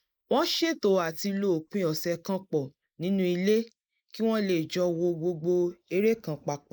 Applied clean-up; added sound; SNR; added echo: neural mask model Resemble Enhance denoiser.